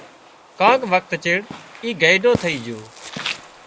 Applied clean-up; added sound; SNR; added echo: none; Walk, footsteps; 12 dB; none.